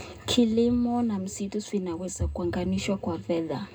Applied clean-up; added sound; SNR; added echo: none; none; none; reverberation time 0.2 s.